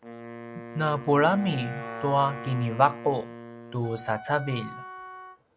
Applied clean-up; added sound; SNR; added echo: none; Wind instrument, woodwind instrument + Wind instrument, woodwind instrument; 12 dB; none.